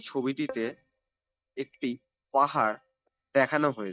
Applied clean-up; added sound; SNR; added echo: neural mask model DeepFilterNet 3.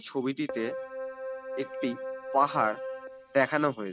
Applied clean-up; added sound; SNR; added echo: none; Keyboard (musical); 8 dB; none.